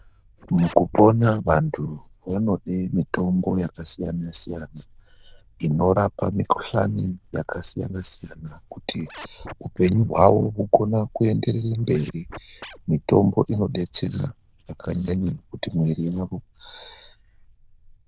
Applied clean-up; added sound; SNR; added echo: neural diffusion model UNIVERSE++.